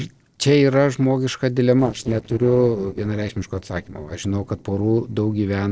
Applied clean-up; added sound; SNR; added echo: neural separator model SepFormer DNS4.